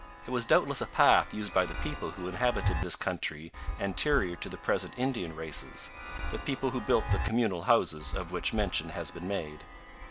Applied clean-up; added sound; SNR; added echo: none; Chime; 7 dB; none.